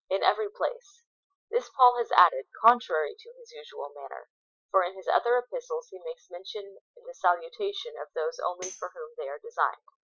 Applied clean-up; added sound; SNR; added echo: classical method spectral subtraction.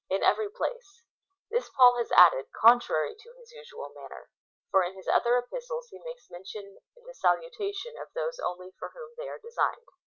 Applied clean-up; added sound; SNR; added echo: none; none; none; none.